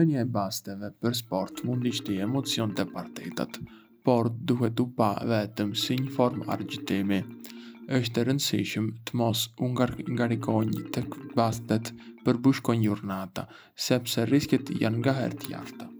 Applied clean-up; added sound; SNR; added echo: none; Marimba, xylophone; 16 dB; none.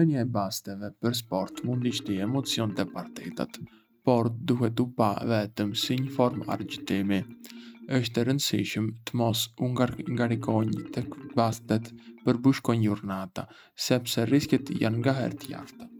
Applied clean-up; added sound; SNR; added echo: neural mask model RNNoise.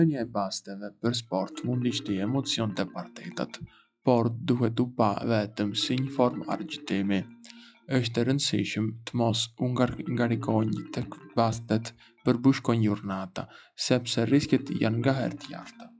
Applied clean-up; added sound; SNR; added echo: classical method log-MMSE.